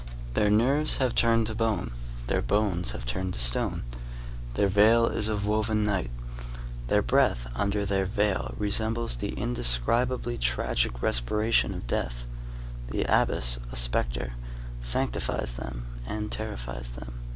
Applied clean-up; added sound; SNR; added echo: none; none; none; none.